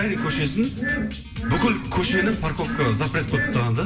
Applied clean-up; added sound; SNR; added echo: none; Glass; 5 dB; reverberation time 1.7 s.